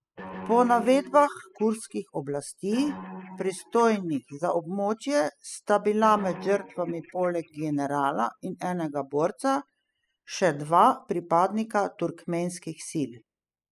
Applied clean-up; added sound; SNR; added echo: classical method spectral subtraction.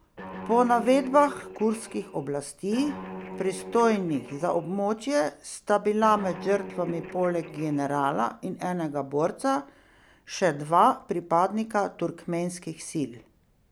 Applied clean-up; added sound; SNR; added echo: none; Guitar; 13 dB; none.